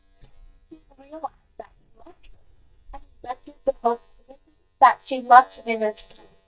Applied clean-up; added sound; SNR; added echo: neural mask model DeepFilterNet 3.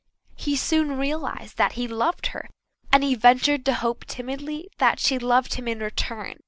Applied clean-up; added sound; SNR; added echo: none; none; none; none.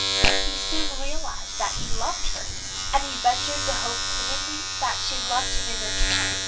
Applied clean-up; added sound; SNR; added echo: none; Domestic sounds, home sounds; -2 dB; reverberation time 0.2 s.